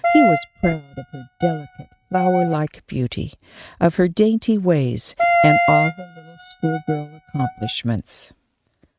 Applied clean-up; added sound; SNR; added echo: neural mask model RNNoise.